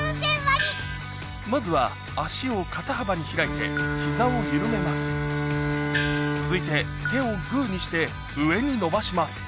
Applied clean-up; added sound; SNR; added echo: none; Gong + Bowed string instrument; 4 dB; none.